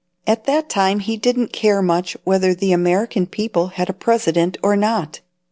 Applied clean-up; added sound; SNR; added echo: none; none; none; none.